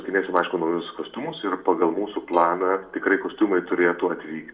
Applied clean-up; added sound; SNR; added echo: none; Bowed string instrument; 14 dB; reverberation time 0.7 s.